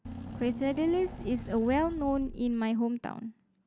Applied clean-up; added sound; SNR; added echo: none; Engine / Car; 11 dB; none.